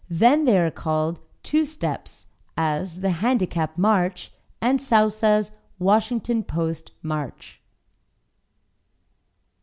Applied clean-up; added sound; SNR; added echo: none; none; none; none.